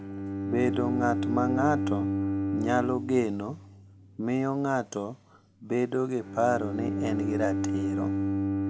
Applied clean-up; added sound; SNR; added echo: none; Bowed string instrument; 1 dB; none.